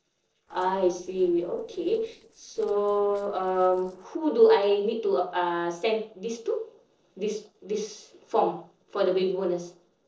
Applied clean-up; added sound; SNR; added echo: neural separator model SepFormer DNS4.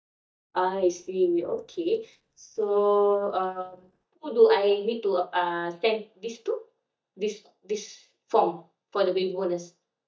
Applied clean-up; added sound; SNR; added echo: neural mask model DeepFilterNet 3.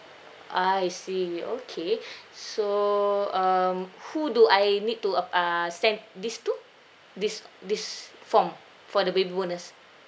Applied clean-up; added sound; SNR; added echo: none; none; none; none.